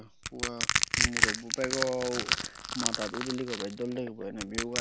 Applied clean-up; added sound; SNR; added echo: none; Crushing; -4 dB; none.